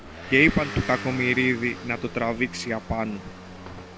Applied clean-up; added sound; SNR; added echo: none; Motor vehicle (road) / Engine; 12 dB; none.